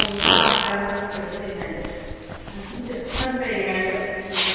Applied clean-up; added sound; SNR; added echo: none; Fart; -1 dB; reverberation time 2.1 s.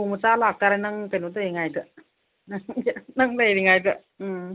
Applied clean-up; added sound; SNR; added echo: none; none; none; none.